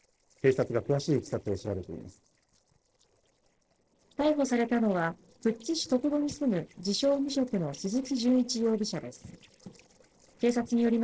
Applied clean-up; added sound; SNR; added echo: neural separator model SepFormer DNS4.